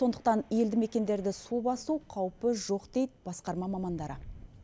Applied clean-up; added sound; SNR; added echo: none; none; none; none.